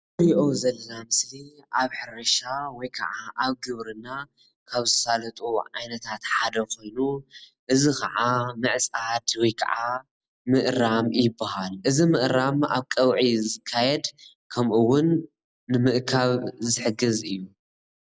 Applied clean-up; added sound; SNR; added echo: none; none; none; none.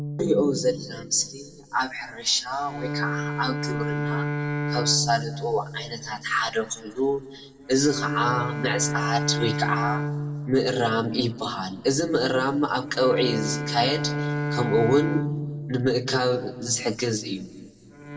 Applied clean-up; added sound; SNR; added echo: none; Bowed string instrument; 5 dB; reverberation time 1.2 s.